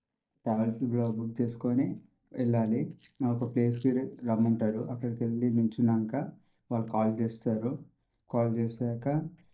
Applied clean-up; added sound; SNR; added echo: neural mask model DeepFilterNet 3.